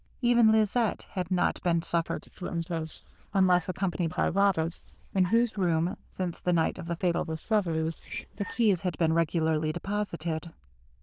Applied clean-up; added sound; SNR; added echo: neural diffusion model UNIVERSE++.